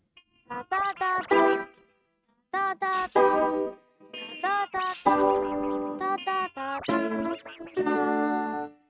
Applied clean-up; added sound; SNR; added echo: neural mask model RNNoise.